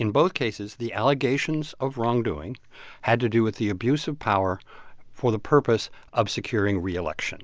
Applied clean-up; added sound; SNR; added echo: none; none; none; none.